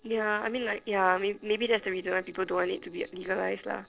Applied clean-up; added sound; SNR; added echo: neural separator model SepFormer DNS4.